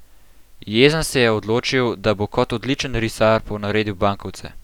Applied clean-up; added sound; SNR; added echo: none; none; none; none.